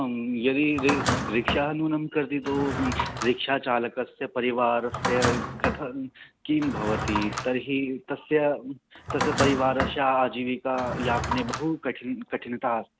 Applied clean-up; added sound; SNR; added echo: none; Drawer open or close; 5 dB; none.